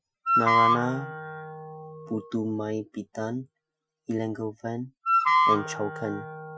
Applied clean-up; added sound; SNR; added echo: classical method Wiener filter.